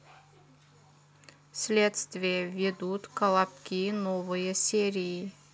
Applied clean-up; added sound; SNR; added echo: none; none; none; none.